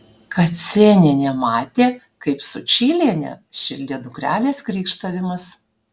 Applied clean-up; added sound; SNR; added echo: none; none; none; none.